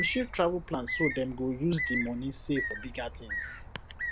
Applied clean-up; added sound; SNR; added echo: none; Bird; 4 dB; none.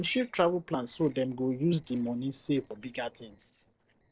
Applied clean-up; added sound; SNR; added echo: neural separator model SepFormer DNS4.